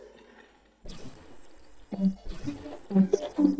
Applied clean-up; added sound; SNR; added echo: neural mask model DeepFilterNet 3.